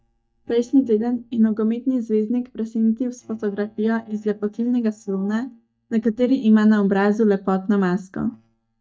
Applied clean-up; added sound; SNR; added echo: neural mask model DeepFilterNet 3.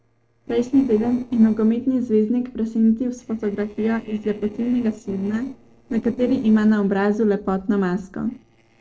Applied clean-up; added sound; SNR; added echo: neural separator model SepFormer DNS4.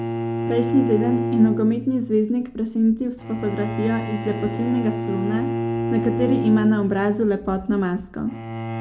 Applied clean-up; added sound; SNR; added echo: none; Bowed string instrument; 5 dB; reverberation time 0.4 s.